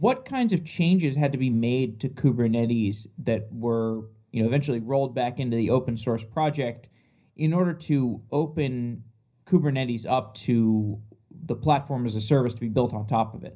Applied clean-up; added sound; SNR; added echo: none; none; none; reverberation time 0.4 s.